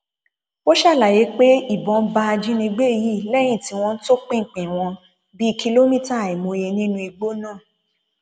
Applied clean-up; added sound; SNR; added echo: none; none; none; none.